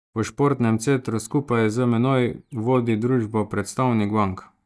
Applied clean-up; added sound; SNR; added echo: neural mask model DeepFilterNet 3.